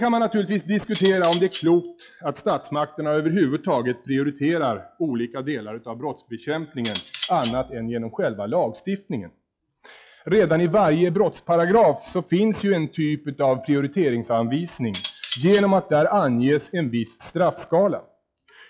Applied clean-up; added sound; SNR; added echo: classical method log-MMSE.